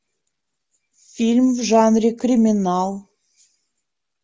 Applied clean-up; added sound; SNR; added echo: none; none; none; none.